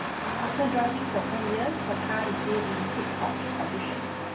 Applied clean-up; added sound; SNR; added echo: none; Engine starting; -1 dB; reverberation time 0.8 s.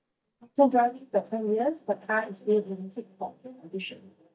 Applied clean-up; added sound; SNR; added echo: neural mask model DeepFilterNet 3.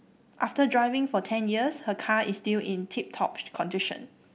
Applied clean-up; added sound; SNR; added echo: none; none; none; none.